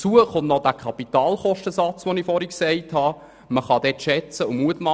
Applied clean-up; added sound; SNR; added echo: none; none; none; none.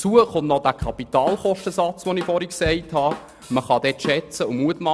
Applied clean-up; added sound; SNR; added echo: none; Drum / Drum kit; 14 dB; none.